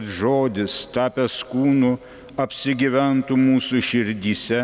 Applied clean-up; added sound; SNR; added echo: none; none; none; none.